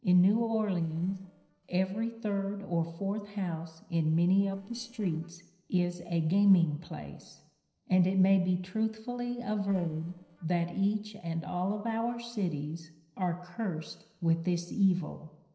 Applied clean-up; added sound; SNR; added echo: neural separator model SepFormer DNS4.